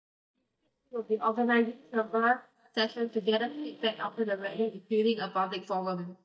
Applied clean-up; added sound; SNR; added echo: neural mask model DeepFilterNet 3.